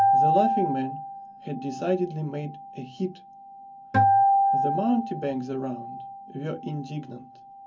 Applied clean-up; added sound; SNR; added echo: none; Acoustic guitar; -4 dB; reverberation time 0.3 s.